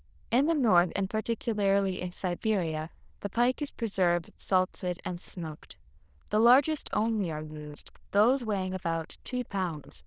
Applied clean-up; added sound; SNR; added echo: neural diffusion model UNIVERSE++.